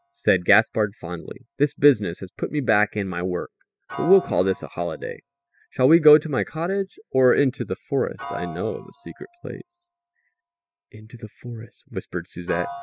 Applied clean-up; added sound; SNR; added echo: classical method spectral subtraction.